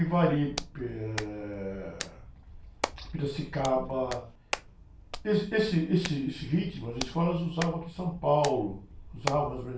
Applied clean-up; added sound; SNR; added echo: none; Hands; 11 dB; reverberation time 0.3 s.